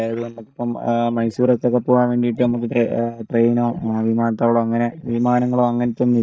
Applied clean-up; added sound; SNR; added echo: neural mask model DeepFilterNet 3.